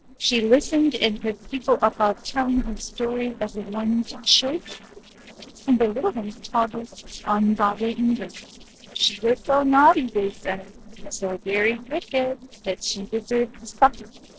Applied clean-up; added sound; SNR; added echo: neural separator model SepFormer DNS4.